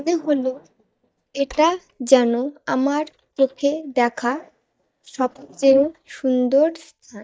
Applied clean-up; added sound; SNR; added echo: neural mask model DeepFilterNet 3.